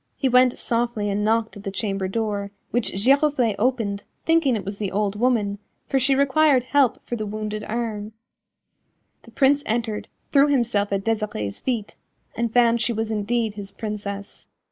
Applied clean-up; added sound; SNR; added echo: neural mask model Resemble Enhance denoiser.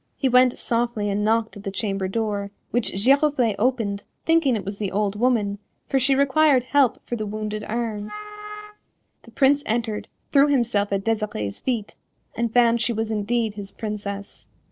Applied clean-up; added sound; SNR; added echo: neural separator model SepFormer DNS4.